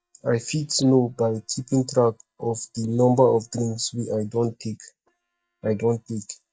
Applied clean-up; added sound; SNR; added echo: neural mask model DeepFilterNet 3.